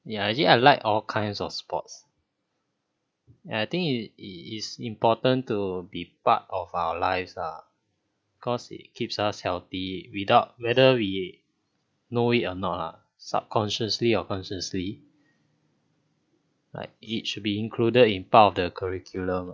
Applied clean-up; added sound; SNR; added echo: none; none; none; none.